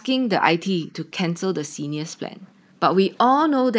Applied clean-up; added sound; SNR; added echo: neural mask model Resemble Enhance denoiser.